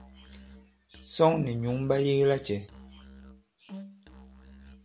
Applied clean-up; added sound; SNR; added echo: none; Musical instrument; 20 dB; none.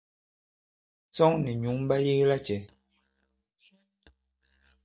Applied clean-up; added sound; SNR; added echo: neural mask model DeepFilterNet 3.